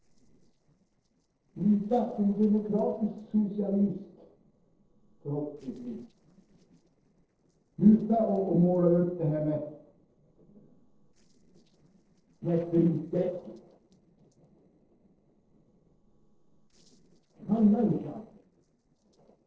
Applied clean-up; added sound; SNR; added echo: neural separator model SepFormer DNS4.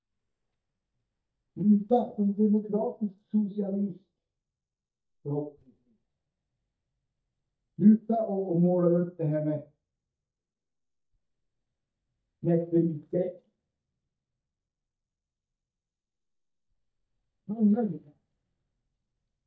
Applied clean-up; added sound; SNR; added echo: neural mask model DeepFilterNet 3.